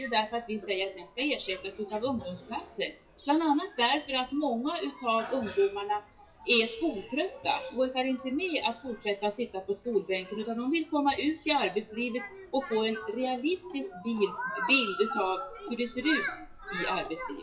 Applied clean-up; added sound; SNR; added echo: classical method WPE with log-MMSE.